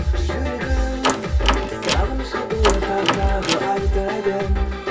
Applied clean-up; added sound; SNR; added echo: none; Door; 5 dB; reverberation time 0.2 s.